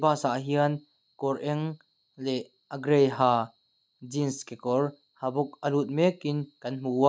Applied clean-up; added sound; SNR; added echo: none; none; none; none.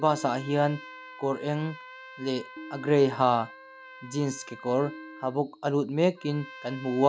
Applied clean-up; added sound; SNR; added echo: none; Trumpet + Tabla; 17 dB; none.